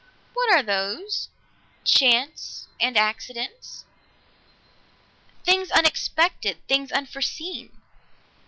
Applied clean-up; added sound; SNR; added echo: none; none; none; none.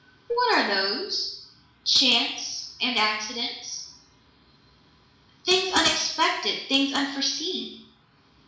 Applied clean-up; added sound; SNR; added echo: none; Dishes, pots, and pans; 10 dB; reverberation time 0.7 s.